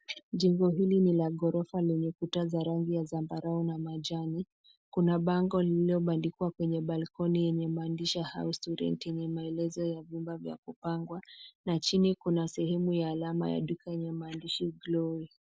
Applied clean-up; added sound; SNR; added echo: none; none; none; none.